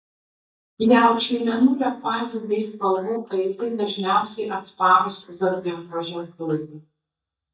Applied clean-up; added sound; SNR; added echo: neural mask model DeepFilterNet 3.